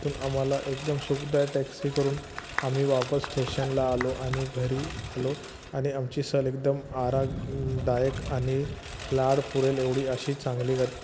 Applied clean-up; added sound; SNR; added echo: none; Clapping + Engine; 10 dB; none.